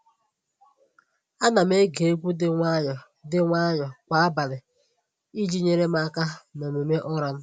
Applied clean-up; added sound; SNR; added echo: none; none; none; none.